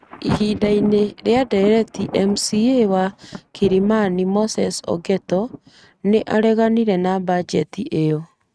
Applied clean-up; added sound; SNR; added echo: neural mask model RNNoise.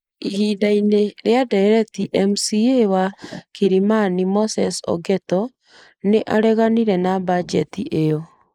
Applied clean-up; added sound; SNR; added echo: neural mask model Resemble Enhance denoiser.